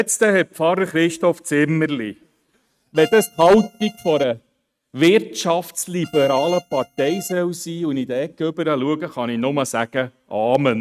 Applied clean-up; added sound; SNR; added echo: neural mask model RNNoise.